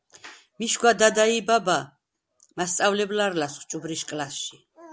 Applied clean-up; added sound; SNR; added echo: none; none; none; none.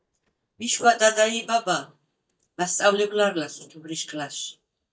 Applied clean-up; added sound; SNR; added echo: neural mask model DeepFilterNet 3.